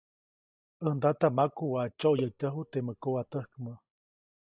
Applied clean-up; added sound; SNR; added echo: neural mask model DeepFilterNet 3.